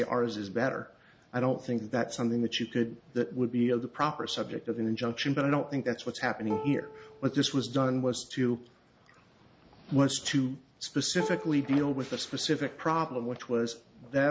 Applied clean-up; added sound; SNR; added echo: none; Plucked string instrument; 11 dB; none.